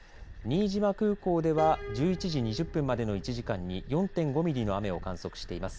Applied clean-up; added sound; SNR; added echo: none; Piano; 16 dB; none.